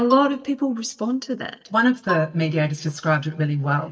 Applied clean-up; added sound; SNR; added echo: neural mask model DeepFilterNet 3.